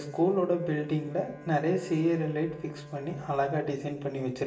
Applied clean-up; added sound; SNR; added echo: none; Bowed string instrument; 19 dB; reverberation time 0.8 s.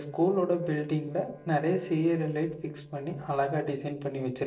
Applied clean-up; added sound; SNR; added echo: neural separator model SepFormer DNS4.